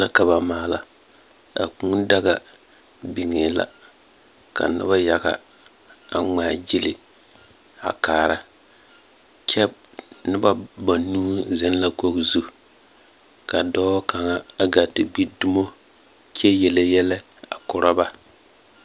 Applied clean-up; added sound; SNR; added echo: none; none; none; none.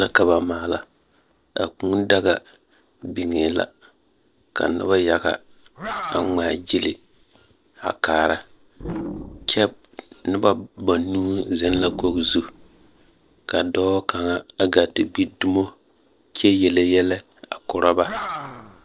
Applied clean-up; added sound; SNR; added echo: neural mask model DeepFilterNet 3.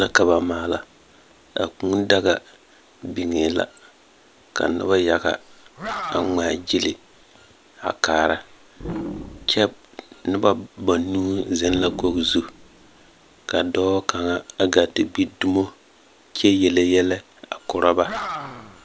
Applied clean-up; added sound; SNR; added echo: none; Animal; 16 dB; none.